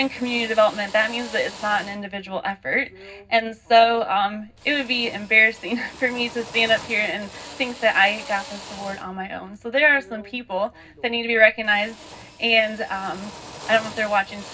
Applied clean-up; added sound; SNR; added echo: none; Drill; 18 dB; reverberation time 0.4 s.